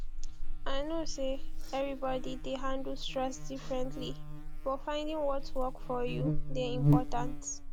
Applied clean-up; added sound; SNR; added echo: none; Buzz; -5 dB; none.